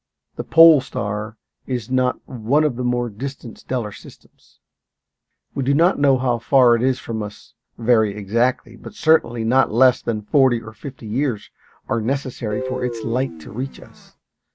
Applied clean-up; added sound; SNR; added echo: none; Guitar; 9 dB; none.